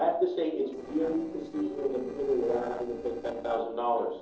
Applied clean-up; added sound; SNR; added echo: neural separator model SepFormer DNS4.